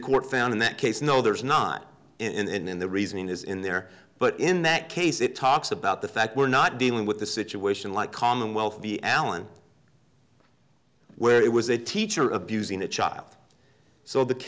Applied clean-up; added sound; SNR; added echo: none; none; none; none.